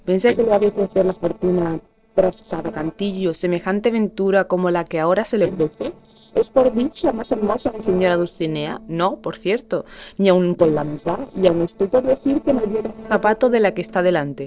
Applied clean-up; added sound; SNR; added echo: neural separator model SepFormer DNS4.